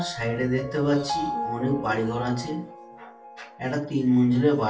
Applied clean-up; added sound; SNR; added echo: none; Piano; 10 dB; reverberation time 0.4 s.